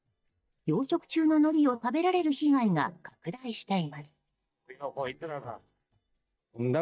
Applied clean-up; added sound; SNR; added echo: neural mask model DeepFilterNet 3.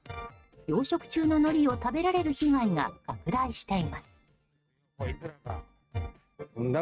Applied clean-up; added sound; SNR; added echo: neural mask model RNNoise.